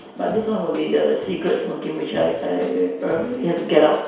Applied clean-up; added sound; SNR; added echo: none; Drum / Drum kit; 20 dB; reverberation time 0.7 s.